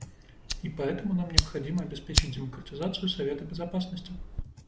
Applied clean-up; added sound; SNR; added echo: none; Fire; 0 dB; none.